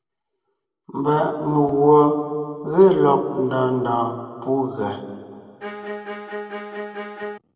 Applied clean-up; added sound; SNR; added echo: none; Bowed string instrument; 10 dB; reverberation time 2.1 s.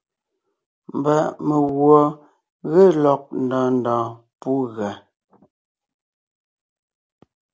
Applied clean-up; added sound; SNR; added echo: none; none; none; none.